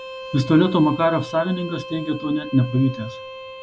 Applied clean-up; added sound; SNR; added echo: none; Bowed string instrument; 14 dB; none.